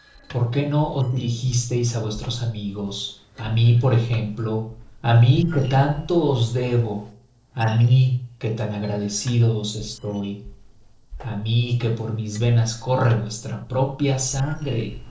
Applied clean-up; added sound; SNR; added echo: neural separator model SepFormer DNS4.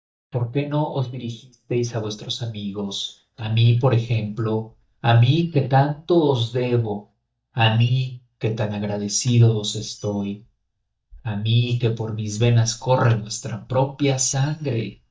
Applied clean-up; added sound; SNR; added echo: neural mask model DeepFilterNet 3.